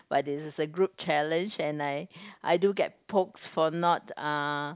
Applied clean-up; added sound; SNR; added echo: none; none; none; none.